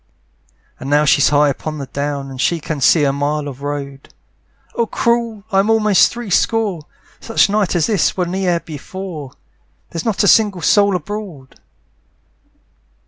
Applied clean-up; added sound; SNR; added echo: none; none; none; none.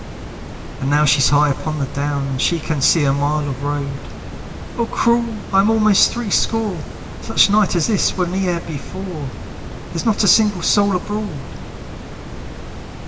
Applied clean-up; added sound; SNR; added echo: none; Water; 10 dB; reverberation time 1.4 s.